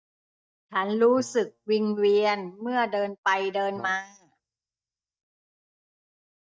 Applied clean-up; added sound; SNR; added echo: neural mask model DeepFilterNet 3.